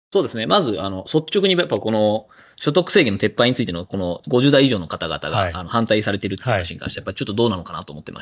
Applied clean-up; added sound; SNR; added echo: neural mask model DeepFilterNet 3.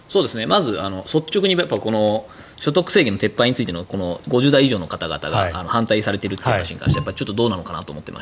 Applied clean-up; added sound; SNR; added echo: none; Keyboard (musical); 18 dB; none.